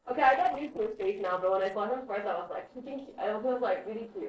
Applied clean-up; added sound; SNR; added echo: neural separator model SepFormer DNS4.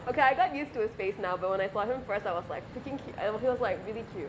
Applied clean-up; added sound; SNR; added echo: none; none; none; none.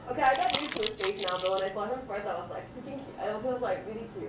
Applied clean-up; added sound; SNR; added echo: none; Crumpling, crinkling; 0 dB; reverberation time 0.3 s.